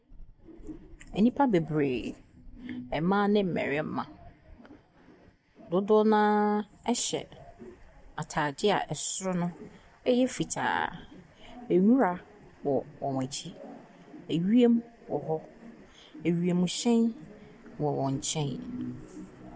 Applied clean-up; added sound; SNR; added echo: none; none; none; none.